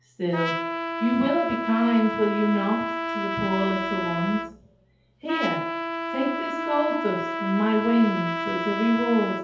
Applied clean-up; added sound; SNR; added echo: none; Trumpet; 4 dB; reverberation time 2.2 s.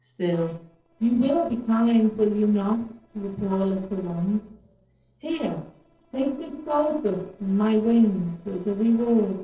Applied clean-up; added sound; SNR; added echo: neural separator model SepFormer DNS4.